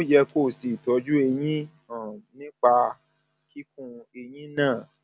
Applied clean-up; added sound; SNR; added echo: none; none; none; none.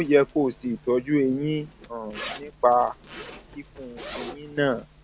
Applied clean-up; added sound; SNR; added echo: none; Zipper (clothing); 17 dB; none.